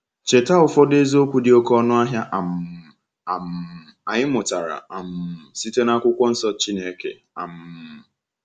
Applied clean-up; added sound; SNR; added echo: none; none; none; none.